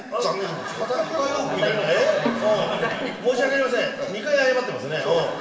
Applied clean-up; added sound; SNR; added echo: none; Bowed string instrument; 12 dB; reverberation time 2.4 s.